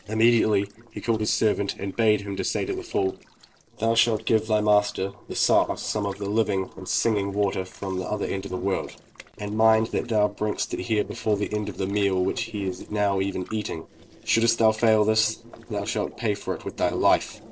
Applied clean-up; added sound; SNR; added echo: neural separator model SepFormer DNS4.